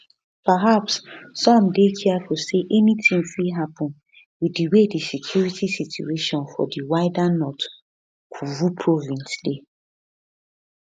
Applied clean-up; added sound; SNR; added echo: none; none; none; none.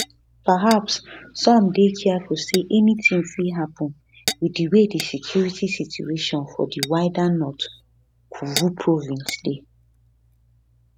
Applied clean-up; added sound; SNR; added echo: none; Tap / Glass; 15 dB; none.